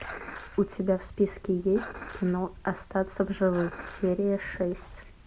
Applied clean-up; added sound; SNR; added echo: none; Dishes, pots, and pans; 16 dB; none.